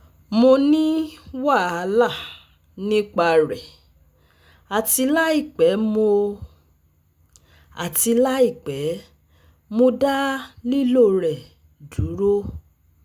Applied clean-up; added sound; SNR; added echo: none; none; none; none.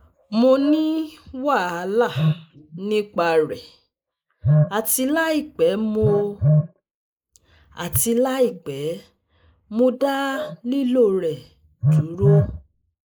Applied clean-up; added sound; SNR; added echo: neural mask model Resemble Enhance denoiser.